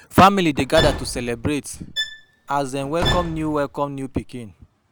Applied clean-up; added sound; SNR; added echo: none; Slam / Wood + Bowed string instrument; 7 dB; none.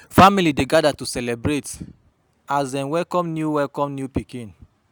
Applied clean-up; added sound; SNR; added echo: none; none; none; none.